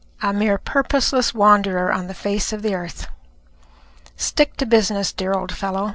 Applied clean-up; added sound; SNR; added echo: none; none; none; none.